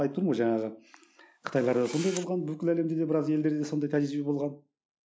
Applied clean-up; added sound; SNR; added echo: none; Camera; 17 dB; none.